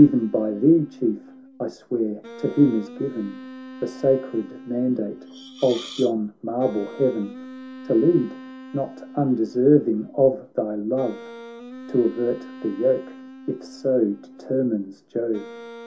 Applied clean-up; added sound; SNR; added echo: none; Wind instrument, woodwind instrument + Hiss; 17 dB; none.